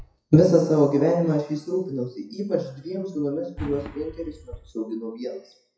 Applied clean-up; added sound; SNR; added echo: classical method WPE with log-MMSE.